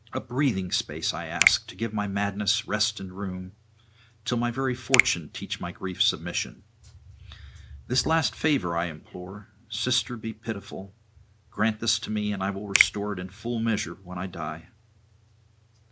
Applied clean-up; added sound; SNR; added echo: none; Finger snapping; 0 dB; none.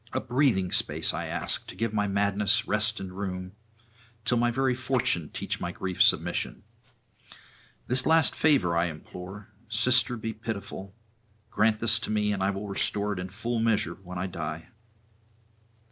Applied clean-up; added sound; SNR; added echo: neural separator model SepFormer DNS4.